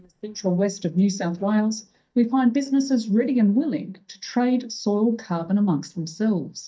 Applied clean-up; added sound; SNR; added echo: neural mask model DeepFilterNet 3.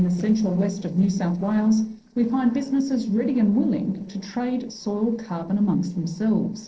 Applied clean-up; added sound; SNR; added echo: neural separator model SepFormer DNS4.